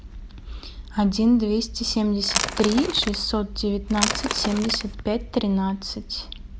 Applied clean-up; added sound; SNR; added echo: none; Crackle / Crushing / Wood; 4 dB; none.